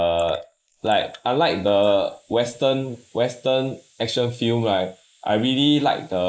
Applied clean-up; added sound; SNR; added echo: neural mask model Resemble Enhance denoiser.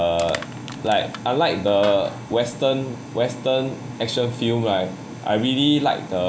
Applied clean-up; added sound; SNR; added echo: none; Crushing; 17 dB; none.